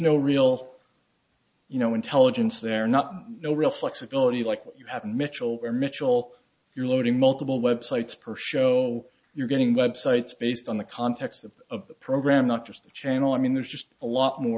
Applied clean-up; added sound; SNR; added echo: none; none; none; none.